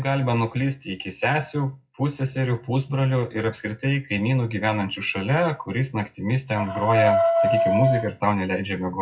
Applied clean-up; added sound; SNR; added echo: classical method WPE with log-MMSE.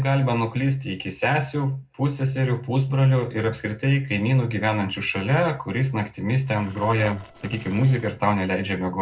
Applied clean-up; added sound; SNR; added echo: neural separator model SepFormer DNS4.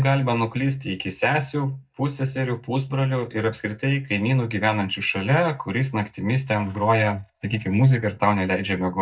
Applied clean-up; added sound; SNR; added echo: neural mask model DeepFilterNet 3.